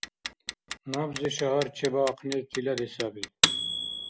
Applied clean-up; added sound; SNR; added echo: none; Clock; 2 dB; none.